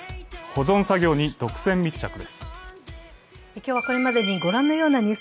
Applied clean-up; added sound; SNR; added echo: none; none; none; none.